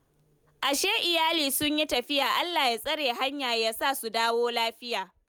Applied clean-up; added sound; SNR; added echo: none; none; none; none.